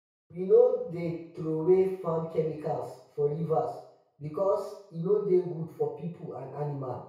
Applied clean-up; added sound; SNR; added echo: none; none; none; reverberation time 0.6 s.